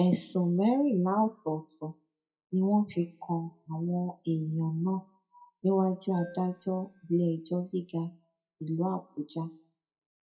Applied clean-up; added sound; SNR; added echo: classical method WPE with log-MMSE.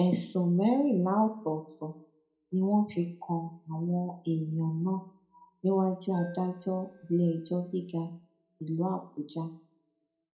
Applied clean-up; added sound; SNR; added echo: none; Keyboard (musical); 19 dB; reverberation time 0.4 s.